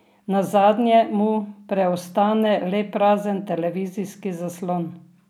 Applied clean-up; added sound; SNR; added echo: none; none; none; none.